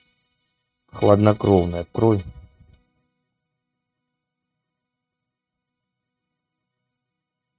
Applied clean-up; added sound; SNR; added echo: neural mask model RNNoise.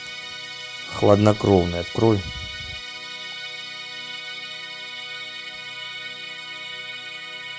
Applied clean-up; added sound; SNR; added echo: none; Musical instrument; 9 dB; none.